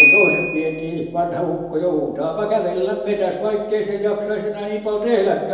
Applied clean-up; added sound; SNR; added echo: none; Piano; 3 dB; reverberation time 0.9 s.